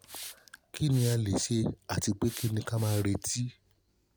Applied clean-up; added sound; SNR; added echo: none; Hiss; 17 dB; none.